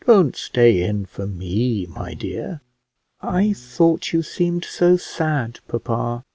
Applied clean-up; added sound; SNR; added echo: none; Bowed string instrument; 20 dB; none.